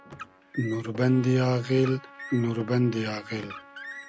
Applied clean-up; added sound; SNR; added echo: none; Trumpet + Car; 17 dB; none.